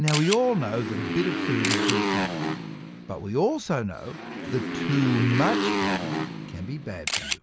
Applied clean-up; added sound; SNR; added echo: none; Camera + Motorcycle; 1 dB; none.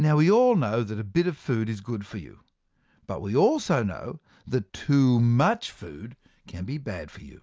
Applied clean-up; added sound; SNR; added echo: none; none; none; none.